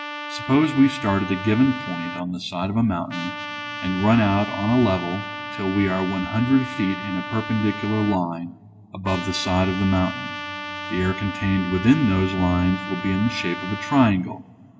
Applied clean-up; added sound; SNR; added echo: none; Trumpet; 10 dB; reverberation time 1.8 s.